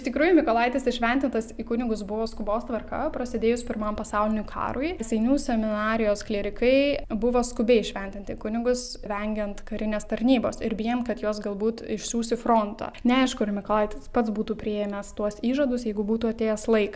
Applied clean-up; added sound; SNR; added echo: none; none; none; none.